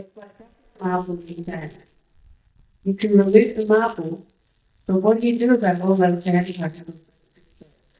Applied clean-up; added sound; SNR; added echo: neural mask model DeepFilterNet 3.